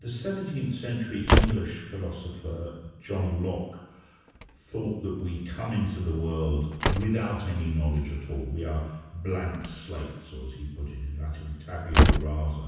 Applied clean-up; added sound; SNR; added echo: none; Slam; 0 dB; reverberation time 1.1 s.